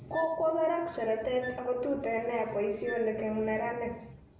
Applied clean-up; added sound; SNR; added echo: none; Wind instrument, woodwind instrument; 18 dB; reverberation time 0.6 s.